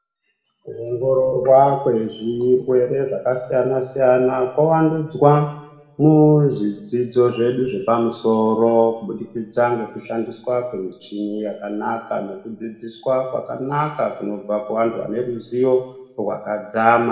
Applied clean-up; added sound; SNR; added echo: none; none; none; reverberation time 0.7 s.